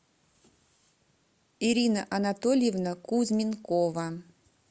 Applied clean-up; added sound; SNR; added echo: none; none; none; none.